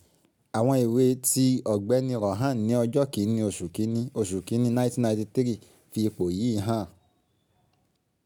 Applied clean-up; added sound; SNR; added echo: none; none; none; none.